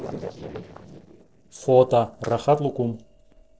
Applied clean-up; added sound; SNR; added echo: neural separator model SepFormer DNS4.